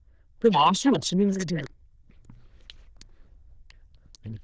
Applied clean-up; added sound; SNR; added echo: neural diffusion model UNIVERSE++.